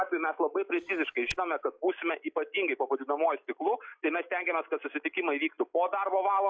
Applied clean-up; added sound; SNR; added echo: classical method log-MMSE.